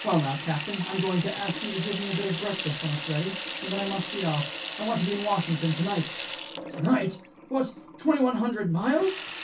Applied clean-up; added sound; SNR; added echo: none; Sink (filling or washing) / Water tap, faucet; 6 dB; reverberation time 0.3 s.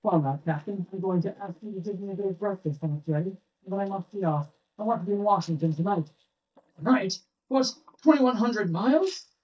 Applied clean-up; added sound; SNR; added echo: neural mask model DeepFilterNet 3.